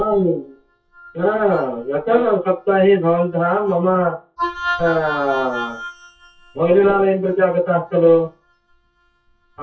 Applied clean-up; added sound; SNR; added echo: classical method WPE with log-MMSE.